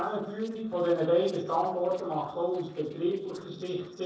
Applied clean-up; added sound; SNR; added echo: neural separator model SepFormer DNS4.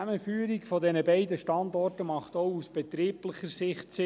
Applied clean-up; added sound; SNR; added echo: none; none; none; none.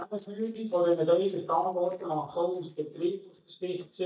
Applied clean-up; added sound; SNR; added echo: neural mask model DeepFilterNet 3.